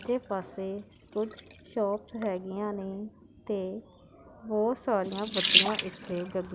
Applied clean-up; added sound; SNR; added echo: none; Sink (filling or washing) / Water tap, faucet; -2 dB; none.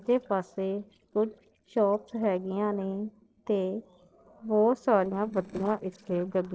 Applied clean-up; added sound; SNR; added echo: neural separator model SepFormer DNS4.